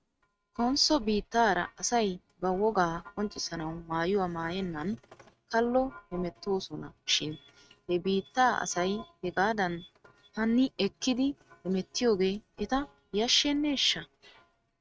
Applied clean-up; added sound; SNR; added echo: neural mask model RNNoise.